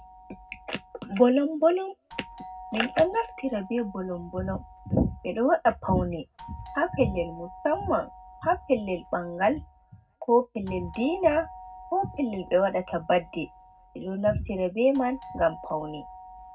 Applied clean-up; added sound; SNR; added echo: none; Doorbell; 19 dB; reverberation time 0.3 s.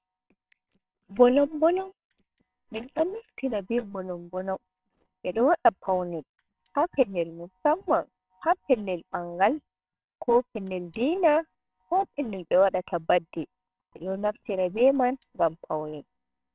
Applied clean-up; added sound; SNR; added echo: neural separator model SepFormer WHAMR!.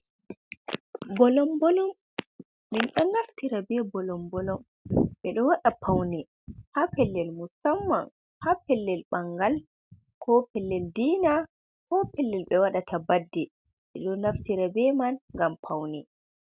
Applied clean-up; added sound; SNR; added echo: none; none; none; none.